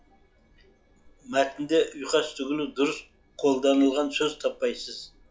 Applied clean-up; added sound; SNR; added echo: classical method log-MMSE.